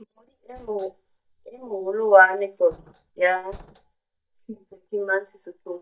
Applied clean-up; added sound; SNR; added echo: neural mask model DeepFilterNet 3.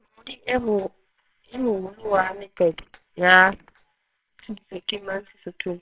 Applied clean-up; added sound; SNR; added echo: neural separator model SepFormer WHAMR!.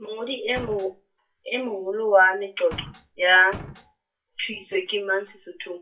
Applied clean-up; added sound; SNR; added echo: classical method WPE with log-MMSE.